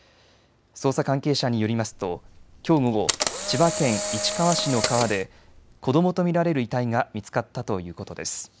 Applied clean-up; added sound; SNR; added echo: none; Camera; 5 dB; none.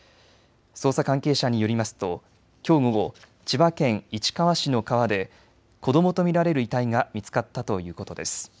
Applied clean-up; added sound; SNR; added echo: none; none; none; none.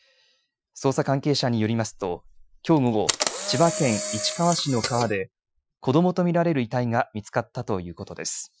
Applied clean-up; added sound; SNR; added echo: classical method Wiener filter.